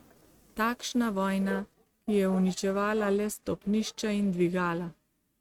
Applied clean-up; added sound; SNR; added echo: neural mask model RNNoise.